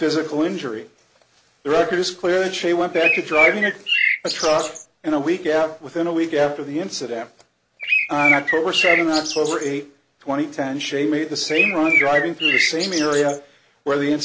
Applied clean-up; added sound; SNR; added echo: none; Bird; -1 dB; none.